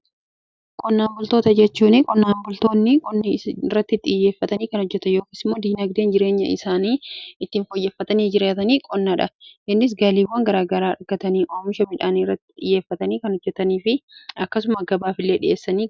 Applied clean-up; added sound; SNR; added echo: none; none; none; none.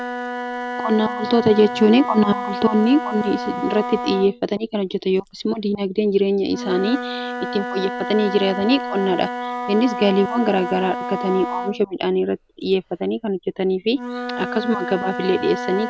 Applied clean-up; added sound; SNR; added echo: none; Wind instrument, woodwind instrument; 8 dB; none.